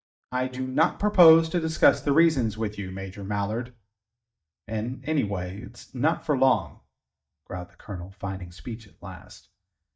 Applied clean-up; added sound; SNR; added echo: neural mask model DeepFilterNet 3.